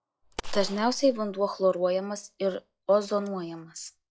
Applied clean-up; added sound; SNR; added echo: classical method log-MMSE.